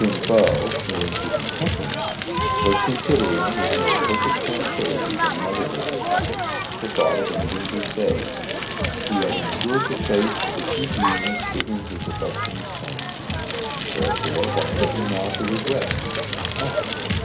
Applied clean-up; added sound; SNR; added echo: none; Crackle; -3 dB; reverberation time 0.5 s.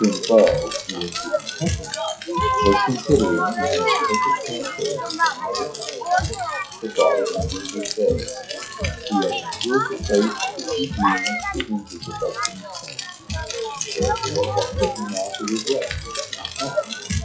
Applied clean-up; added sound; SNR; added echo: classical method WPE with log-MMSE.